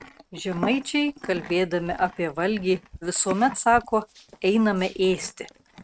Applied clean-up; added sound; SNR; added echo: neural mask model RNNoise.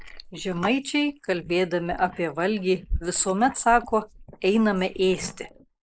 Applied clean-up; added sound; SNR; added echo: neural mask model Resemble Enhance denoiser.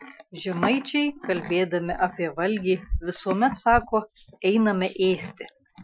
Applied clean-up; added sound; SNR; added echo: classical method Wiener filter.